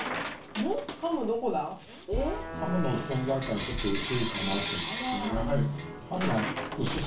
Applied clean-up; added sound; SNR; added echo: none; Coin (dropping) / Bell; 5 dB; reverberation time 0.3 s.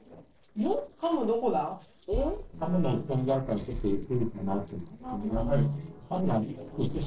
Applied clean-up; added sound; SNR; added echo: neural separator model SepFormer DNS4.